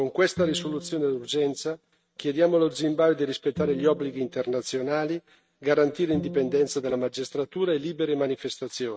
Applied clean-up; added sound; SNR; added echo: neural mask model RNNoise.